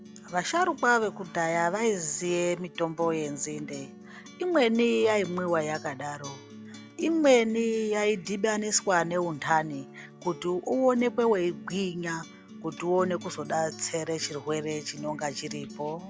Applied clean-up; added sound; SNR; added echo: none; Acoustic guitar; 16 dB; none.